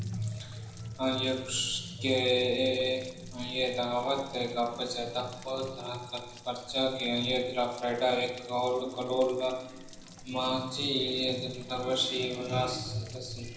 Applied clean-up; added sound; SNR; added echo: none; Stream / Trickle, dribble / Splash, splatter; 19 dB; reverberation time 0.8 s.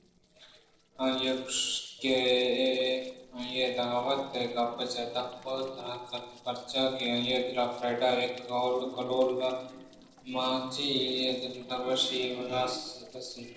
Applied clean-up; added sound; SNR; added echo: neural separator model SepFormer DNS4.